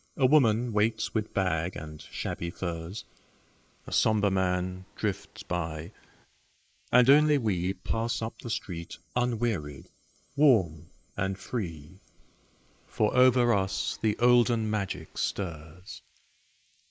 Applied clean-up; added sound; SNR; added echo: neural mask model Resemble Enhance denoiser.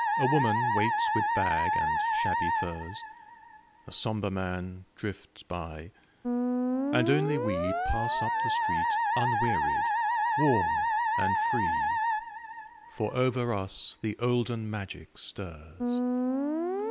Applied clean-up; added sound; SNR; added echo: none; Musical instrument; -3 dB; none.